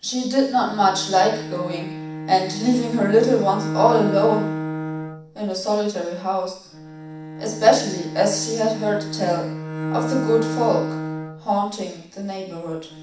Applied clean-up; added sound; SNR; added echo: none; Bowed string instrument; 8 dB; reverberation time 0.7 s.